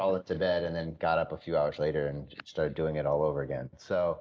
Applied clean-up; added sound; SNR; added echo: none; none; none; none.